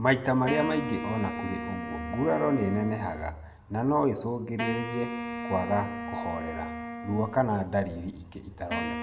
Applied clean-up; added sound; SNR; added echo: none; Wind instrument, woodwind instrument; 7 dB; reverberation time 0.8 s.